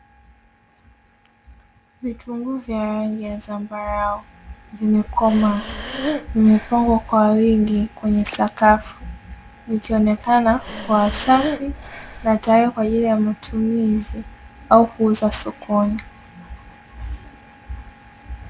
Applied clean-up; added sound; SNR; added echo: none; Breathing; 10 dB; none.